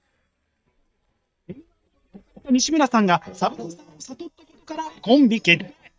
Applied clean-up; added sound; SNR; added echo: neural mask model DeepFilterNet 3.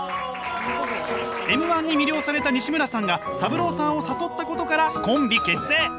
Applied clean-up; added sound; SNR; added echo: none; none; none; none.